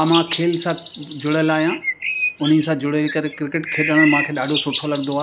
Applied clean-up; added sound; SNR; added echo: none; Bird; 5 dB; none.